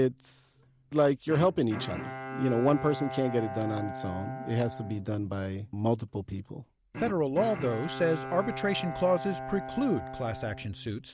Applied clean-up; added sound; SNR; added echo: none; Bowed string instrument; 10 dB; none.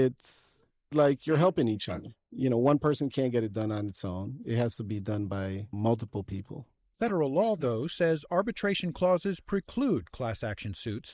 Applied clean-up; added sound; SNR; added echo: neural mask model Resemble Enhance denoiser.